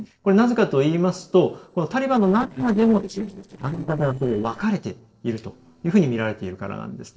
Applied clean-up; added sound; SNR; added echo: neural separator model SepFormer DNS4.